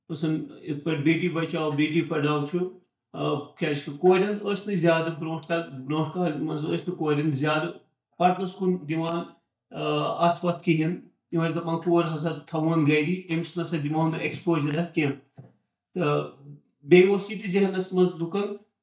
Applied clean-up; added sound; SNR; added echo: neural mask model DeepFilterNet 3.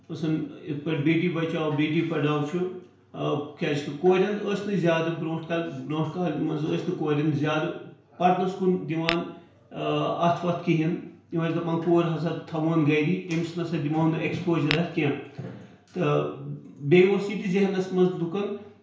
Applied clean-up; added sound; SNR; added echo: none; Tap / Glass; 9 dB; reverberation time 0.5 s.